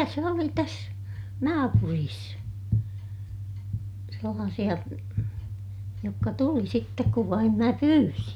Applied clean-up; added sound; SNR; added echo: none; none; none; none.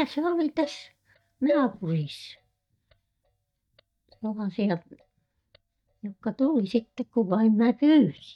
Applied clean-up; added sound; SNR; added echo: neural mask model DeepFilterNet 3.